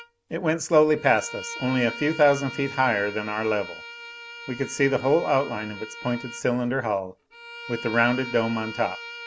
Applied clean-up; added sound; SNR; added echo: none; Bowed string instrument; 14 dB; none.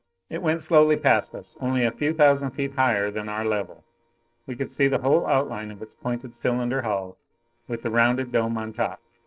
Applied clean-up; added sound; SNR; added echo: neural separator model SepFormer DNS4.